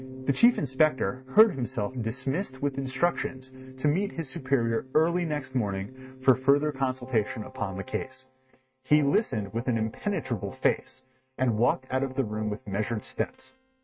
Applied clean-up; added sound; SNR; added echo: neural mask model RNNoise.